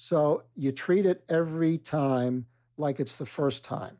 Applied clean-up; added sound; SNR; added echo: none; none; none; none.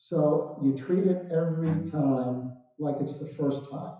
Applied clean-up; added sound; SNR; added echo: classical method WPE with log-MMSE.